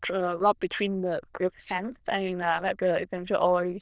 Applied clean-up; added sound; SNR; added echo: neural diffusion model UNIVERSE++.